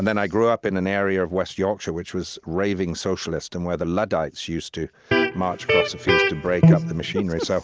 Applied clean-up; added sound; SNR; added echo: none; Electric guitar; -4 dB; none.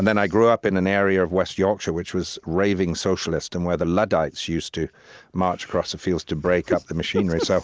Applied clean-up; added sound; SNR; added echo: none; none; none; none.